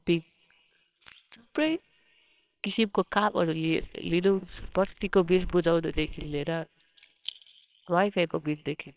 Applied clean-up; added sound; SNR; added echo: neural separator model SepFormer WHAMR!.